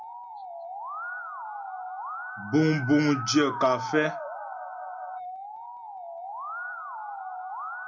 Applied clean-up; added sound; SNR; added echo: none; Musical instrument; 6 dB; none.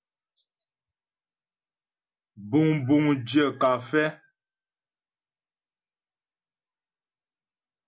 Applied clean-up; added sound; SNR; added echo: none; none; none; none.